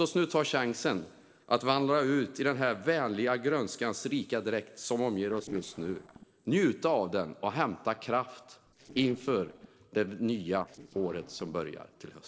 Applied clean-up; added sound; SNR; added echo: neural separator model SepFormer DNS4.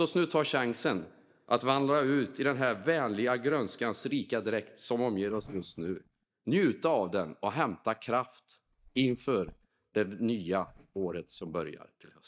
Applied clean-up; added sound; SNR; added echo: neural mask model DeepFilterNet 3.